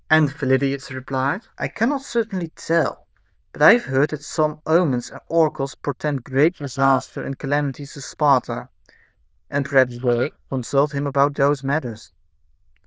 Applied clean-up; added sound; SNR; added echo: neural diffusion model UNIVERSE++.